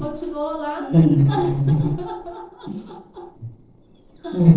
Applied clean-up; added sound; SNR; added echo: neural separator model SepFormer DNS4.